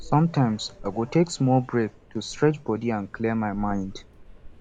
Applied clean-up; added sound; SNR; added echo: none; Subway, metro, underground; 18 dB; none.